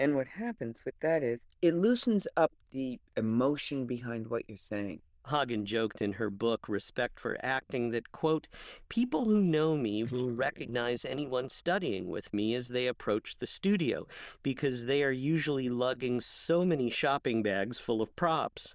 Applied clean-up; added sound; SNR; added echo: neural diffusion model UNIVERSE++.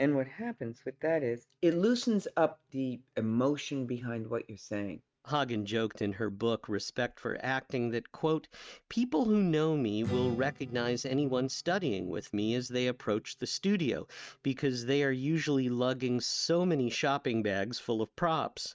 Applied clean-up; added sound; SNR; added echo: neural mask model RNNoise.